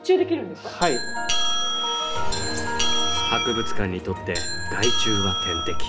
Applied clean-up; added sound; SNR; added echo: none; Doorbell; -3 dB; reverberation time 0.3 s.